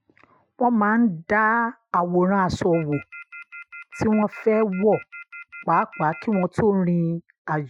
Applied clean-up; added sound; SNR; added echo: classical method Wiener filter.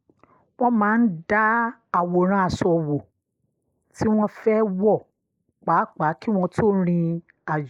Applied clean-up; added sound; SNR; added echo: neural mask model Resemble Enhance denoiser.